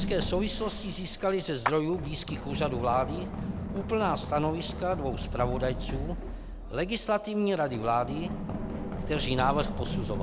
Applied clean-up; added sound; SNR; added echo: none; Clapping + Run; 4 dB; none.